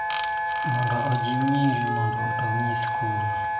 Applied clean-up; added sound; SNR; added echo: none; Wind instrument, woodwind instrument; -1 dB; reverberation time 0.8 s.